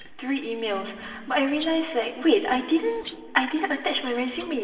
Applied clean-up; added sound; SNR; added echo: neural separator model SepFormer DNS4.